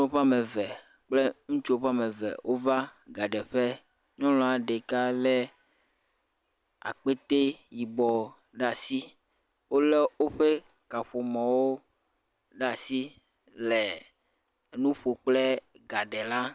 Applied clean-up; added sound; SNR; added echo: none; none; none; none.